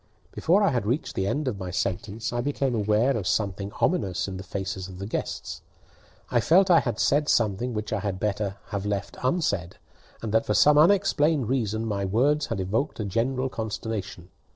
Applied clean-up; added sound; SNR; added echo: neural separator model SepFormer DNS4.